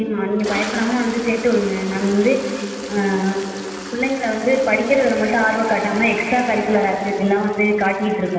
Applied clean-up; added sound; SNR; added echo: none; Toilet flush; 13 dB; reverberation time 2.5 s.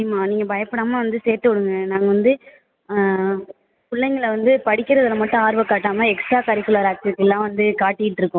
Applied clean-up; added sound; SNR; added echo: none; none; none; none.